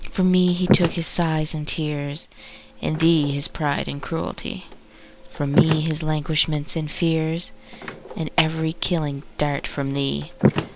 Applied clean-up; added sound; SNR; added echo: none; Slam; 6 dB; none.